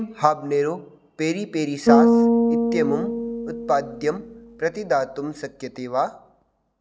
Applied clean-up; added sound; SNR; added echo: none; Bass guitar; -1 dB; none.